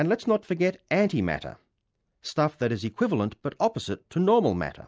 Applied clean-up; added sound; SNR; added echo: none; none; none; none.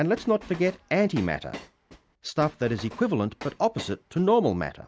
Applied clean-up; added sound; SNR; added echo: none; Train; 18 dB; none.